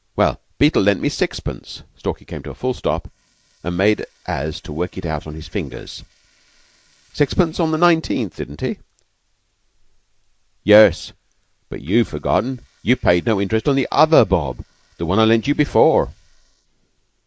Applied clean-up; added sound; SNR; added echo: neural mask model Resemble Enhance denoiser.